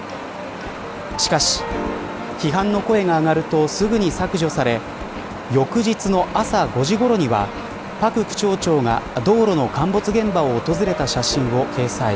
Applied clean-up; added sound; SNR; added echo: none; Wind; 12 dB; none.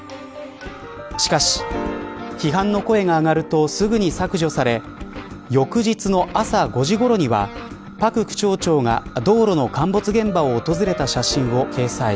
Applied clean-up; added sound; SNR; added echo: none; none; none; none.